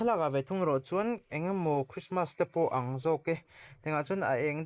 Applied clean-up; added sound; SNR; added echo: neural mask model Resemble Enhance denoiser.